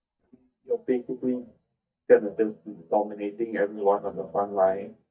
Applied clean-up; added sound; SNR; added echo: neural mask model DeepFilterNet 3.